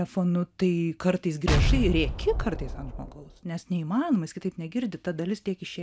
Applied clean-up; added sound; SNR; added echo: none; Explosion; -1 dB; none.